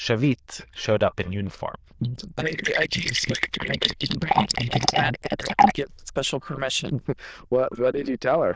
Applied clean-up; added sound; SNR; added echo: neural diffusion model UNIVERSE++.